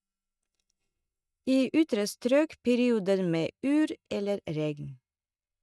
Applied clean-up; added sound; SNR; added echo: neural mask model DeepFilterNet 3.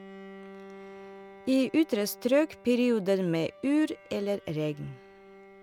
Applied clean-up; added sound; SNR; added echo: none; Bowed string instrument; 20 dB; none.